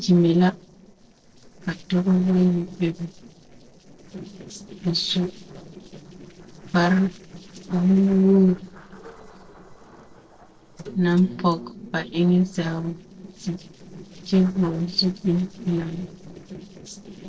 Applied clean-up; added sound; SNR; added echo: neural separator model SepFormer DNS4.